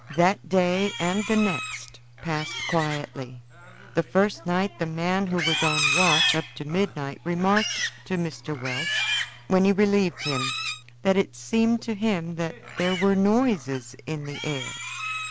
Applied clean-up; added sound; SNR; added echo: none; Livestock, farm animals, working animals; 6 dB; none.